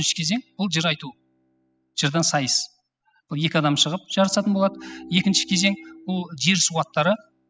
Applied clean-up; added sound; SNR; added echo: classical method spectral subtraction.